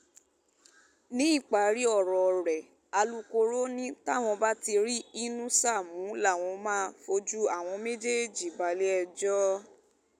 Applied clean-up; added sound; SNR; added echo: none; none; none; none.